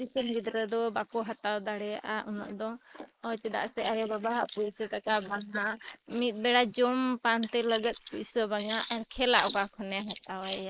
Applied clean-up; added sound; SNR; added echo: neural mask model Resemble Enhance denoiser.